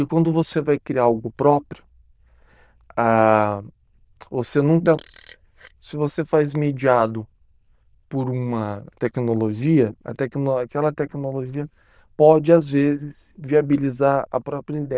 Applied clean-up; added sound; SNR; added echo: neural diffusion model UNIVERSE++.